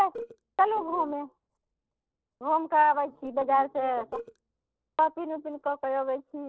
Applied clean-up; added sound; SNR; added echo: neural separator model SepFormer DNS4.